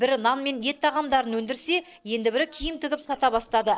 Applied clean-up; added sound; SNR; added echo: neural separator model SepFormer DNS4.